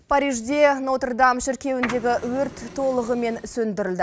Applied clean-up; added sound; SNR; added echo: none; Printer; 14 dB; none.